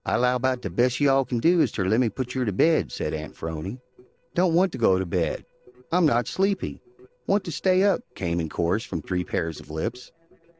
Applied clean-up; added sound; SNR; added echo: neural separator model SepFormer DNS4.